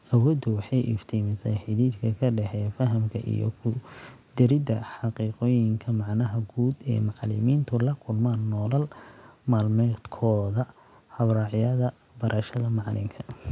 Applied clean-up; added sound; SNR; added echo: none; none; none; none.